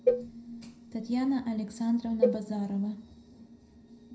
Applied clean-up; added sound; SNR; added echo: none; Cowbell; 1 dB; reverberation time 0.4 s.